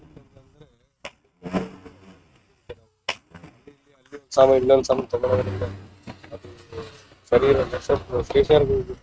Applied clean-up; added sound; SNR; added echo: neural mask model RNNoise.